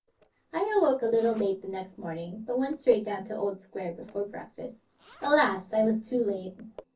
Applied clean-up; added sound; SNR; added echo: neural separator model SepFormer DNS4.